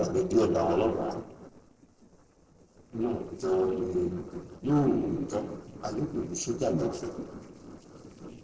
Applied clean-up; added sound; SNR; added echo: neural separator model SepFormer DNS4.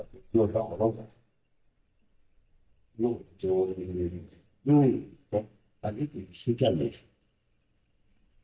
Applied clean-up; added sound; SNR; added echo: neural mask model DeepFilterNet 3.